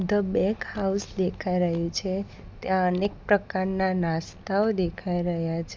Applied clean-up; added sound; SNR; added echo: none; none; none; none.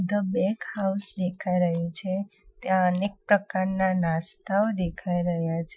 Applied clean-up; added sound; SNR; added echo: classical method Wiener filter.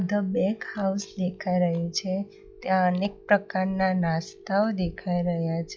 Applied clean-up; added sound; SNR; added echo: classical method log-MMSE.